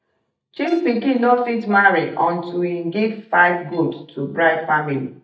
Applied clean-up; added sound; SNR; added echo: neural mask model DeepFilterNet 3.